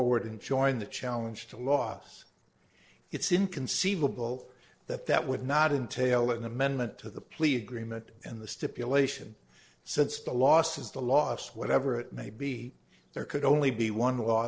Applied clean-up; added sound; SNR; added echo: neural separator model SepFormer DNS4.